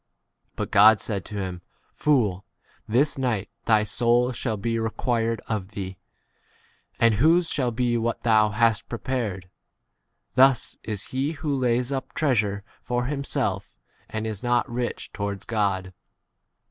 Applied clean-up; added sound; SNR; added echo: none; none; none; none.